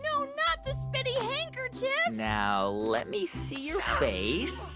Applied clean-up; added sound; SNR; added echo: none; none; none; none.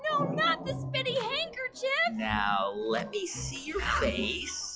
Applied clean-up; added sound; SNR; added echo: classical method log-MMSE.